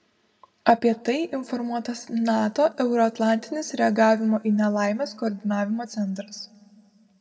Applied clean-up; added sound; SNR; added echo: none; none; none; reverberation time 1.4 s.